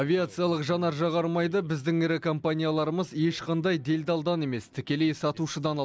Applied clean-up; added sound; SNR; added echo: none; none; none; none.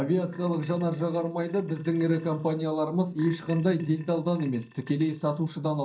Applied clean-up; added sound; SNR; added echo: neural mask model DeepFilterNet 3.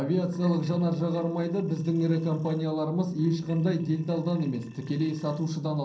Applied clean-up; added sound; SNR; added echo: neural separator model SepFormer DNS4.